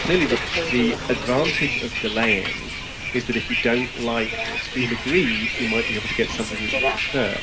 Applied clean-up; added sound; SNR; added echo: none; Bus; 1 dB; reverberation time 0.2 s.